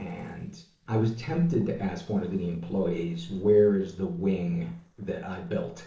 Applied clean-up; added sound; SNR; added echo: neural separator model SepFormer DNS4.